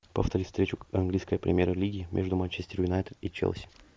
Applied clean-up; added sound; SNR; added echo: none; none; none; none.